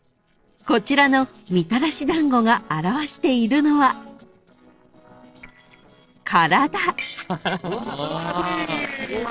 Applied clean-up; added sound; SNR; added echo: neural separator model SepFormer DNS4.